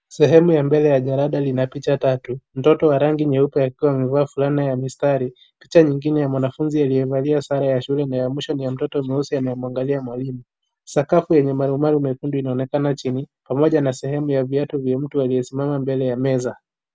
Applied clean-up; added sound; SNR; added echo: none; none; none; none.